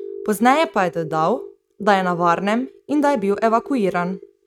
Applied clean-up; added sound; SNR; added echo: neural mask model RNNoise.